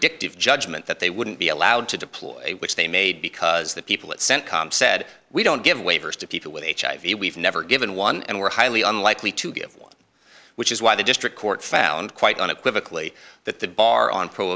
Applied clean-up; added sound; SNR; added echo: none; none; none; none.